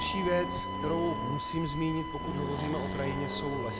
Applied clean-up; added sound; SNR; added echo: none; Bowed string instrument + Accelerating, revving, vroom; 2 dB; none.